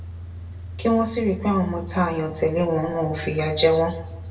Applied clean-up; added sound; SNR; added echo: none; Idling / Engine starting / Accelerating, revving, vroom / Car; 13 dB; reverberation time 0.7 s.